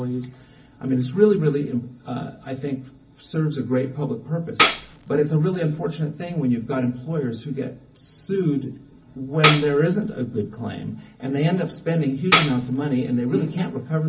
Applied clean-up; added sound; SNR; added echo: none; Tambourine; 1 dB; reverberation time 0.4 s.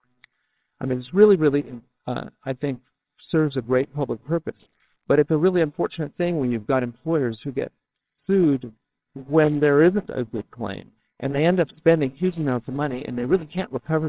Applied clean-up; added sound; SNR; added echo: neural separator model SepFormer WHAMR!.